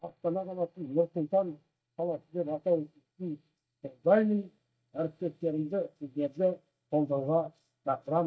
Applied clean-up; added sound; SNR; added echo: neural mask model DeepFilterNet 3.